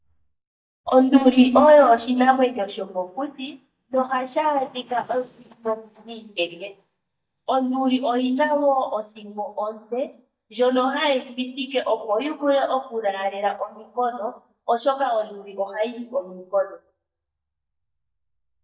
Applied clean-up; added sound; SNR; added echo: neural mask model DeepFilterNet 3.